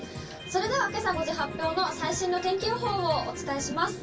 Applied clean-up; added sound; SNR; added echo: none; Liquid; 13 dB; reverberation time 0.2 s.